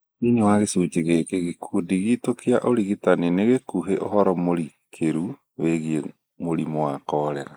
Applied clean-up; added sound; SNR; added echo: neural mask model Resemble Enhance denoiser.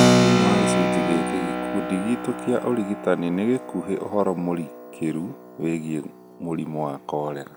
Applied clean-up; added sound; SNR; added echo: none; Keyboard (musical); -1 dB; none.